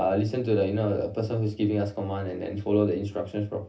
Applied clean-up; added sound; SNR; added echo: none; none; none; reverberation time 0.3 s.